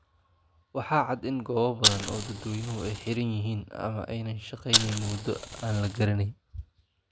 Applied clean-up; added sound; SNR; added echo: none; Fire; -1 dB; none.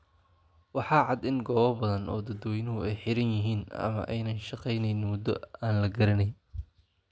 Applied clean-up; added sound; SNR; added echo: none; none; none; none.